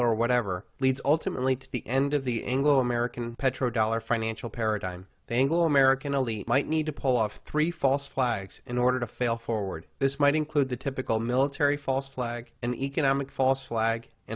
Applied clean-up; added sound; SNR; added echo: none; none; none; none.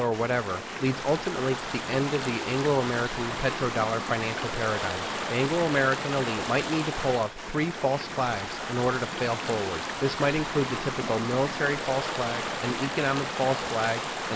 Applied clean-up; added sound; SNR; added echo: none; Stream / Ocean; 4 dB; none.